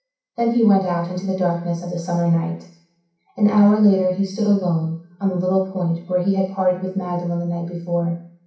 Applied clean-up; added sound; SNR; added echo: none; none; none; reverberation time 0.6 s.